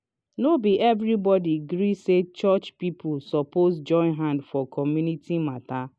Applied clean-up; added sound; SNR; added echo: none; none; none; none.